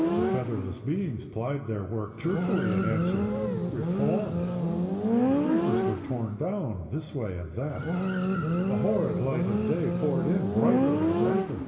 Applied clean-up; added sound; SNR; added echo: none; Motorcycle; -3 dB; reverberation time 2.1 s.